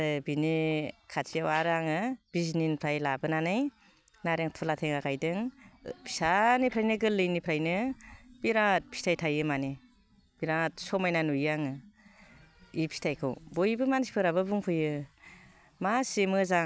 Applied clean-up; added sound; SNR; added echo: none; none; none; none.